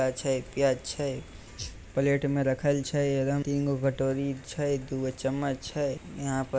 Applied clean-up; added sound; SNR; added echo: none; none; none; none.